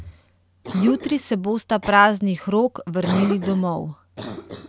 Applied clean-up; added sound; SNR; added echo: none; Cough; 12 dB; none.